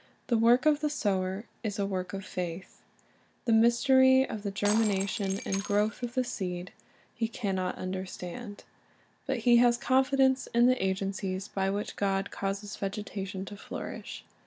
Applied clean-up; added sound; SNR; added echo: none; Shatter; 12 dB; none.